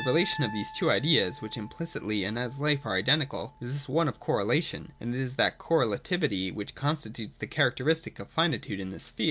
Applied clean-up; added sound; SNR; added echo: none; Piano; 19 dB; none.